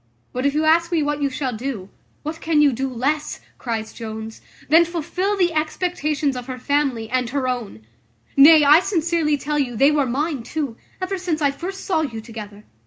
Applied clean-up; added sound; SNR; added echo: none; none; none; none.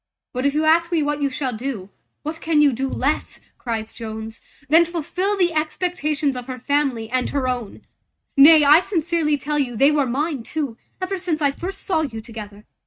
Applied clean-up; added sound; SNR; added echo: neural mask model RNNoise.